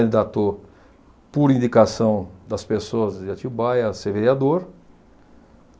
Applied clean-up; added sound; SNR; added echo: none; none; none; none.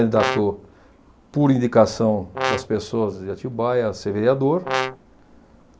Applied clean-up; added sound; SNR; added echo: none; Brass instrument; 6 dB; none.